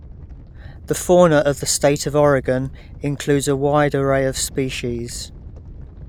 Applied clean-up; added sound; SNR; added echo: none; Animal; 17 dB; none.